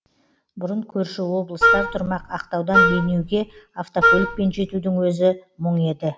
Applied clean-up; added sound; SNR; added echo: none; Wind instrument, woodwind instrument; -2 dB; none.